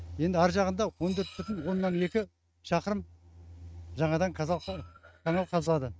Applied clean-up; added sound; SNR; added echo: neural mask model RNNoise.